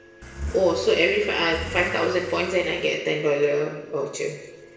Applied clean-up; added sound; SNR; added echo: none; Accelerating, revving, vroom / Car; 13 dB; reverberation time 1.0 s.